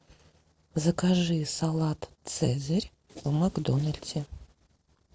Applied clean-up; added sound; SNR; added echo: neural separator model SepFormer DNS4.